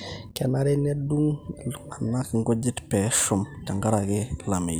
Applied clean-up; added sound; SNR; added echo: none; none; none; none.